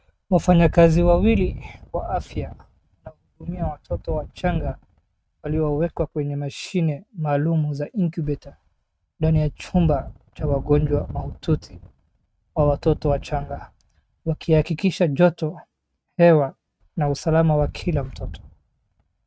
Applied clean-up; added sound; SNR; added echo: neural mask model RNNoise.